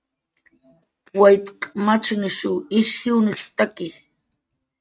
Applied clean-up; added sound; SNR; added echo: neural mask model RNNoise.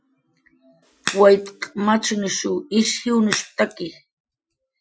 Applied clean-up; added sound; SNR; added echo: classical method Wiener filter.